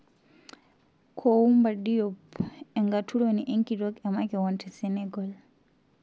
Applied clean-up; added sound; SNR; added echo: none; none; none; none.